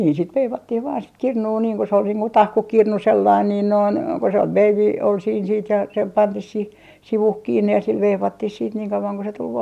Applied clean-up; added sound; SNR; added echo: none; none; none; none.